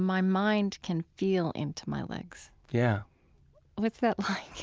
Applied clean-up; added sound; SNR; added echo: none; none; none; none.